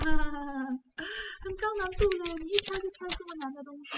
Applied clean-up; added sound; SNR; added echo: classical method spectral subtraction.